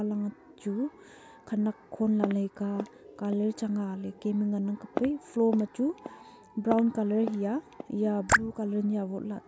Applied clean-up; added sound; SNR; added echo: none; Walk, footsteps; 11 dB; none.